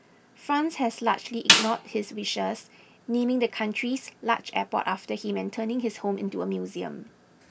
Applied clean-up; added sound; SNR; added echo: none; Snare drum; -3 dB; none.